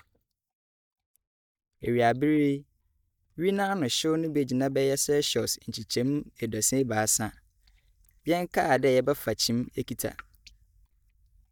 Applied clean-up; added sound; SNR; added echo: neural mask model DeepFilterNet 3.